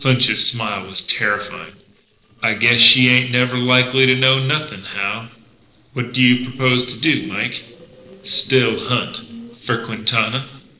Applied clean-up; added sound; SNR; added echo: neural separator model SepFormer DNS4.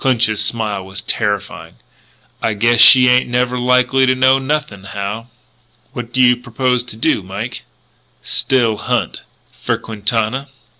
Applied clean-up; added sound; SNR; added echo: none; none; none; none.